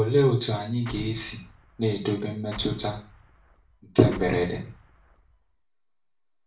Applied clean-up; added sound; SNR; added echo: none; Explosion; 18 dB; reverberation time 0.3 s.